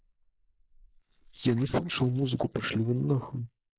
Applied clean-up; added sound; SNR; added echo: neural mask model Resemble Enhance denoiser.